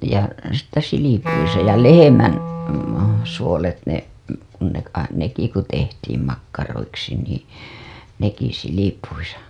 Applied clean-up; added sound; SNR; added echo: none; Wind instrument, woodwind instrument; 8 dB; none.